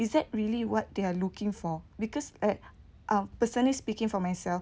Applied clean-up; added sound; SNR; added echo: none; none; none; none.